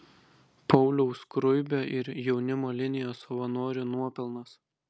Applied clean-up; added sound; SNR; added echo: none; none; none; none.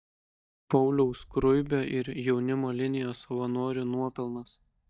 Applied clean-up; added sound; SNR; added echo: neural mask model DeepFilterNet 3.